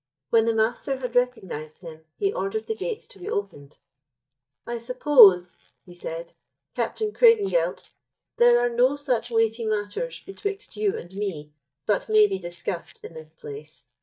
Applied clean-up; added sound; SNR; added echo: neural mask model DeepFilterNet 3.